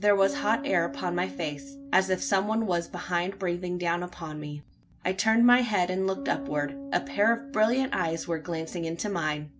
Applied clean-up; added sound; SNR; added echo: none; Bass guitar; 14 dB; none.